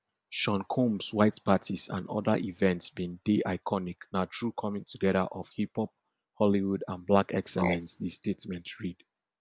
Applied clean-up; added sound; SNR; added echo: none; Frog; 11 dB; none.